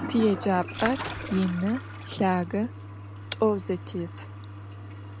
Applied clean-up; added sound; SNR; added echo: none; Toilet flush + Squeak / Slam / Wood; 9 dB; none.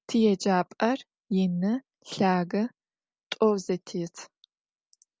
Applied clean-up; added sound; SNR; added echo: none; none; none; none.